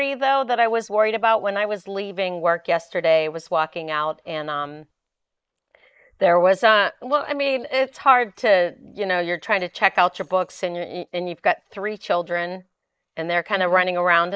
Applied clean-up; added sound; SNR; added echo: neural mask model Resemble Enhance denoiser.